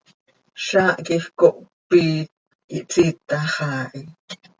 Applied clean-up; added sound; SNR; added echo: none; none; none; none.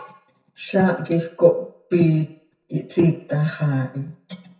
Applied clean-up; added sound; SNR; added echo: none; none; none; reverberation time 0.5 s.